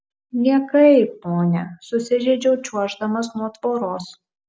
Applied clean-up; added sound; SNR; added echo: none; none; none; none.